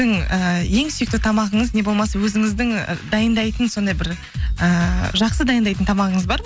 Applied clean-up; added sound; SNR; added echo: none; none; none; none.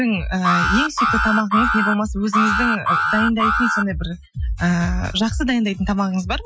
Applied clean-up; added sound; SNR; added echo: classical method Wiener filter.